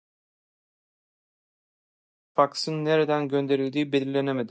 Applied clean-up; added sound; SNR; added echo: neural mask model DeepFilterNet 3.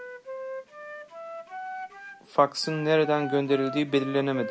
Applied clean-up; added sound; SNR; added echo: none; Wind instrument, woodwind instrument; 11 dB; none.